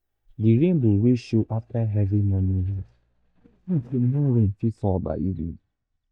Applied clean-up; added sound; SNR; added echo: neural mask model DeepFilterNet 3.